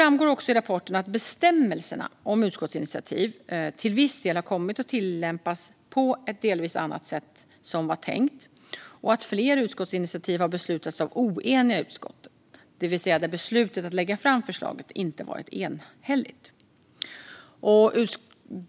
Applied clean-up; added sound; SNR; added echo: none; none; none; none.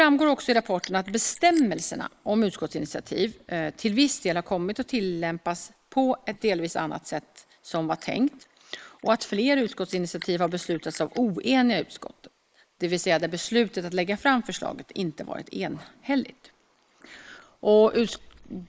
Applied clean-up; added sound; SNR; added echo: neural mask model Resemble Enhance denoiser.